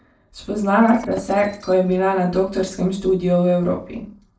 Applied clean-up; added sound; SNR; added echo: neural separator model SepFormer DNS4.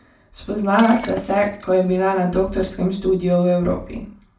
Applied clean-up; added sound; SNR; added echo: none; Shatter; 12 dB; reverberation time 0.3 s.